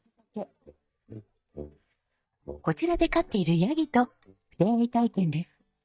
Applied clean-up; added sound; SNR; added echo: neural mask model DeepFilterNet 3.